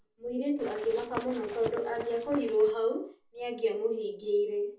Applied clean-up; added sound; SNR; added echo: none; Run; 12 dB; reverberation time 0.3 s.